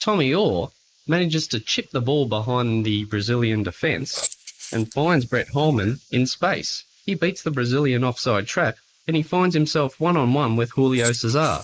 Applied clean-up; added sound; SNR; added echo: neural mask model Resemble Enhance denoiser.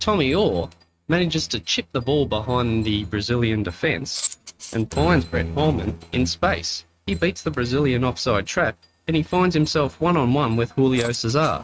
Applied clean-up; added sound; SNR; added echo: neural mask model RNNoise.